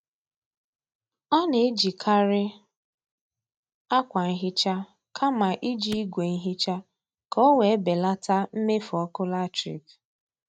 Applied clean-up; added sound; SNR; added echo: neural mask model RNNoise.